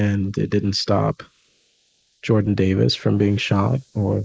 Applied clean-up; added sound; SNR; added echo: neural mask model Resemble Enhance denoiser.